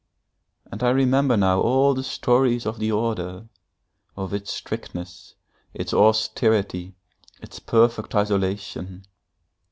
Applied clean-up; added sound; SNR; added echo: none; none; none; none.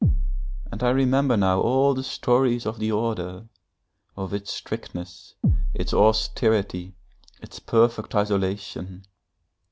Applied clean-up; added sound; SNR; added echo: none; Bass drum; 2 dB; none.